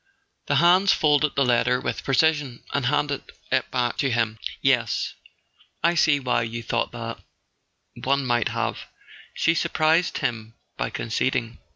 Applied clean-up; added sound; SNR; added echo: none; none; none; none.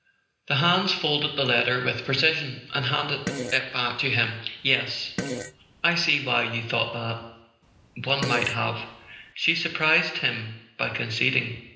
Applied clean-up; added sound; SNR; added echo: none; Fart; 11 dB; reverberation time 0.9 s.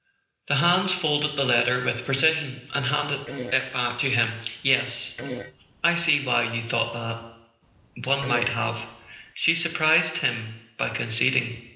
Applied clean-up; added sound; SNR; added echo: neural separator model SepFormer DNS4.